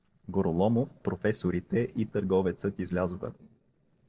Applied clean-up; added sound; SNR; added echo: neural separator model SepFormer DNS4.